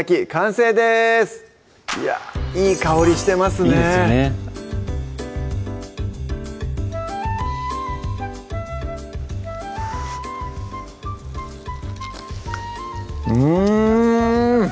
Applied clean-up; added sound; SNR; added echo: none; none; none; none.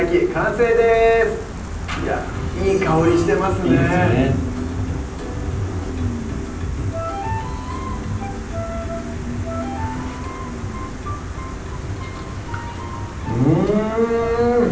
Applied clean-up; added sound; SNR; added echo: none; Gull, seagull; 8 dB; reverberation time 0.6 s.